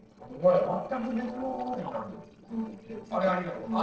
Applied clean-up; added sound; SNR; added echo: neural separator model SepFormer DNS4.